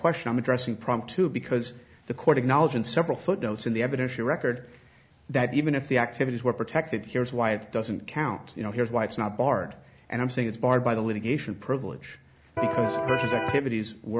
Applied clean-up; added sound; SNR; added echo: none; Electric guitar; 0 dB; none.